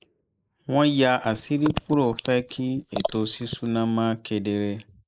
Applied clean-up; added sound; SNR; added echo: neural mask model Resemble Enhance denoiser.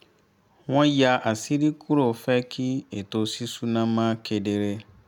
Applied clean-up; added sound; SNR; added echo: none; none; none; none.